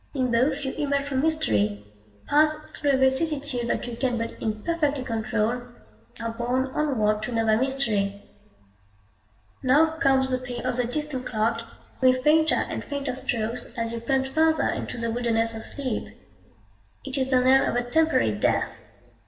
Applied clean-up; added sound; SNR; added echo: none; none; none; reverberation time 0.9 s.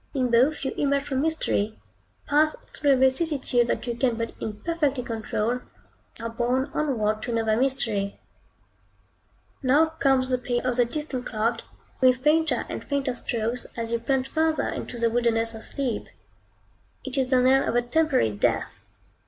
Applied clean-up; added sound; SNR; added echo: none; none; none; none.